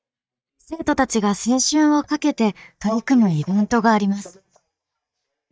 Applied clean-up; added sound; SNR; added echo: neural mask model DeepFilterNet 3.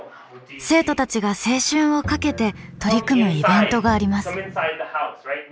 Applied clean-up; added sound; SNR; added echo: none; Engine + Bowed string instrument; 14 dB; none.